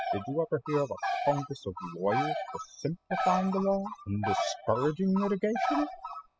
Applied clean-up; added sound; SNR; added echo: classical method spectral subtraction.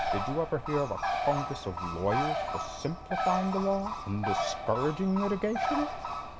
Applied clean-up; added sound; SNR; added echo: none; Bird; 2 dB; none.